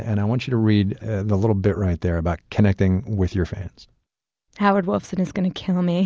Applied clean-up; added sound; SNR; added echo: none; none; none; none.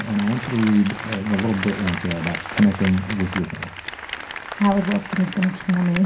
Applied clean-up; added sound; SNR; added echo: none; Applause; 10 dB; reverberation time 0.3 s.